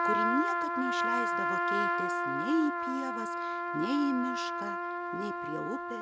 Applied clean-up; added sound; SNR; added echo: none; Trumpet; -3 dB; none.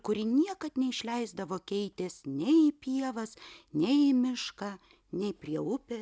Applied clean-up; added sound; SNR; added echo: none; none; none; none.